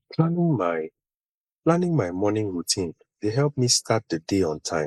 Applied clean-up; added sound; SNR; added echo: neural mask model Resemble Enhance denoiser.